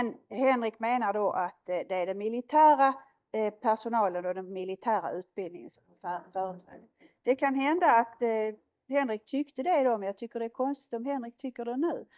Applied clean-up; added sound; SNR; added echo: neural mask model DeepFilterNet 3.